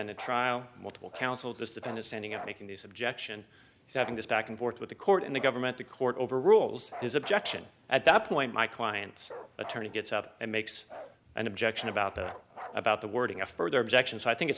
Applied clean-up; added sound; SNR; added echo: none; Bark; 18 dB; none.